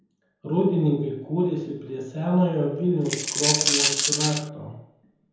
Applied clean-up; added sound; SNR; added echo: none; Coin (dropping); -2 dB; reverberation time 0.9 s.